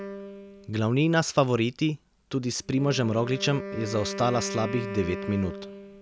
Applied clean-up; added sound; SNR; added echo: none; Wind instrument, woodwind instrument; 11 dB; none.